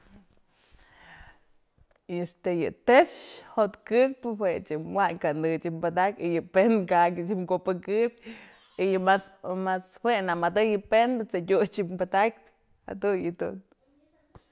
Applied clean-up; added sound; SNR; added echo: none; none; none; none.